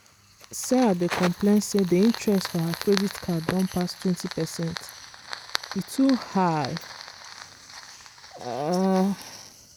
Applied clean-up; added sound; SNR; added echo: none; Fire; 12 dB; none.